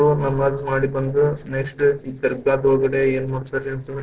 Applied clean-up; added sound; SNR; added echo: neural separator model SepFormer DNS4.